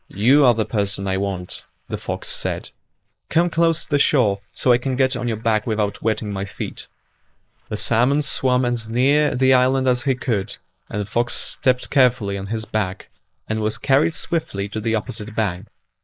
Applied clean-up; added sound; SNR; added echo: neural mask model Resemble Enhance denoiser.